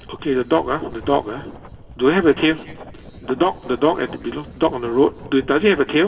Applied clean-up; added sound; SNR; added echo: none; Writing; 18 dB; reverberation time 2.5 s.